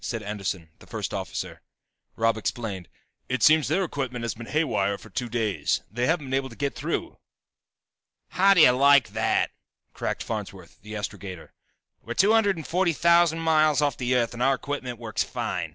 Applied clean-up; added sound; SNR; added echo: none; none; none; none.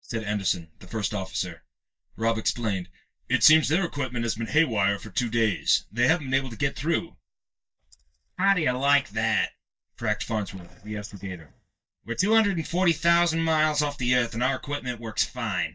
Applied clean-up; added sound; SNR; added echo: neural mask model DeepFilterNet 3.